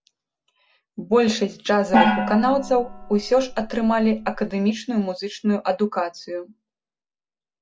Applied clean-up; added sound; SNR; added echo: none; Gong; 2 dB; none.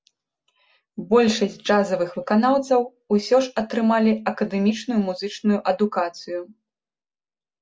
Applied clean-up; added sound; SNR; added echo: none; none; none; none.